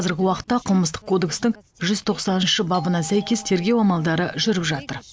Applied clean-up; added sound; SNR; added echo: none; Doorbell; 20 dB; none.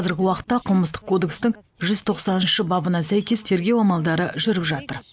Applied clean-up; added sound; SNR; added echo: neural mask model Resemble Enhance denoiser.